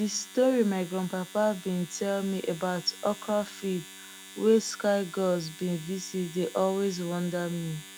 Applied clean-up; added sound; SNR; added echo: none; Domestic sounds, home sounds; 18 dB; none.